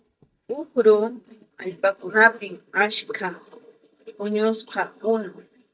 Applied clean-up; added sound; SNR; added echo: neural mask model DeepFilterNet 3.